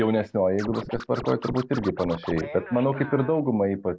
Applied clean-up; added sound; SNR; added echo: none; Scratching (performance technique); 14 dB; none.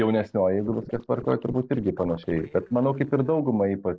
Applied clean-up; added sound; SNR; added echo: neural separator model SepFormer DNS4.